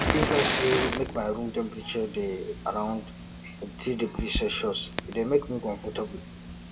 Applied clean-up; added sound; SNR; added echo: none; Fire; 3 dB; reverberation time 0.4 s.